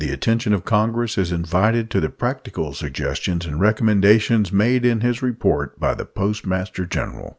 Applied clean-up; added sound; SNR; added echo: none; none; none; none.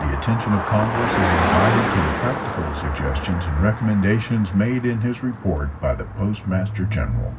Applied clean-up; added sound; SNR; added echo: none; Car passing by; 4 dB; reverberation time 0.4 s.